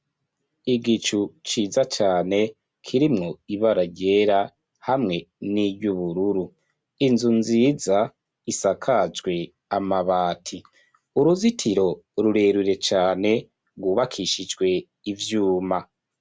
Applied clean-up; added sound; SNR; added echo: none; none; none; none.